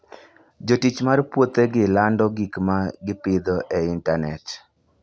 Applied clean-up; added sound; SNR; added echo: none; none; none; none.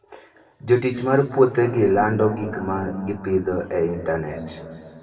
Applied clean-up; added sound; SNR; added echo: none; none; none; reverberation time 2.2 s.